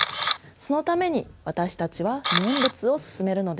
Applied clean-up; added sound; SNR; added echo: none; Camera; 1 dB; none.